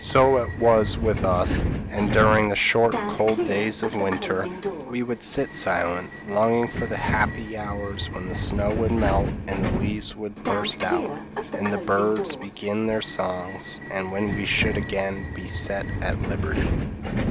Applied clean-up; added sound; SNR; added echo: none; Subway, metro, underground; 4 dB; none.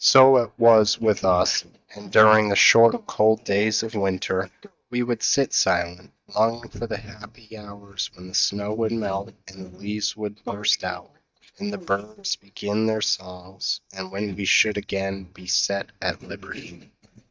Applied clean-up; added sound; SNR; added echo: neural mask model DeepFilterNet 3.